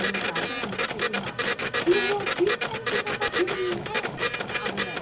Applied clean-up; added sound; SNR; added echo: none; Printer; -2 dB; reverberation time 0.2 s.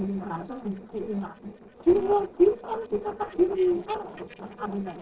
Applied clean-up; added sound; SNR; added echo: neural separator model SepFormer DNS4.